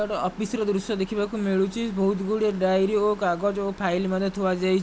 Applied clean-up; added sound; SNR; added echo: none; none; none; none.